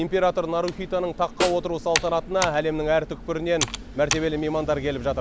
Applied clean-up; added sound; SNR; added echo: none; Snare drum + Computer keyboard; 9 dB; none.